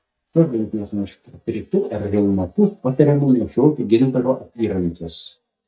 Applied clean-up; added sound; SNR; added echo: neural mask model DeepFilterNet 3.